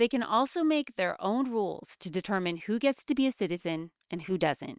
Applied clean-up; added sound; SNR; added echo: neural separator model SepFormer WHAM!.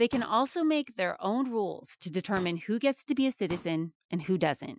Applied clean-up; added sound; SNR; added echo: classical method Wiener filter.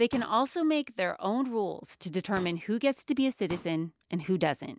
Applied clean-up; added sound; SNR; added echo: none; Explosion; 19 dB; none.